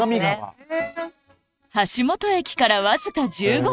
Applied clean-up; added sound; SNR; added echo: neural mask model RNNoise.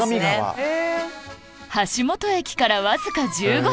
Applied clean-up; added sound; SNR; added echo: none; Dog; 17 dB; none.